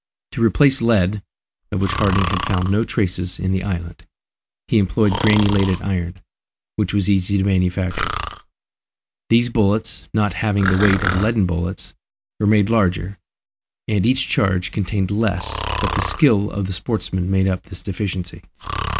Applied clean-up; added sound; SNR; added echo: none; Breathing; 10 dB; none.